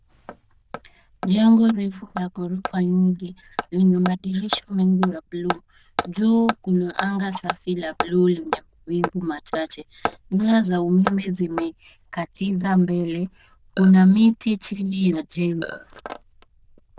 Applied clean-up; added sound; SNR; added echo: neural diffusion model UNIVERSE++.